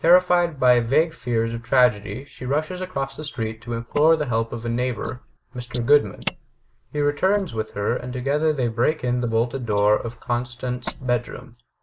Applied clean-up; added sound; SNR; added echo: neural mask model Resemble Enhance denoiser.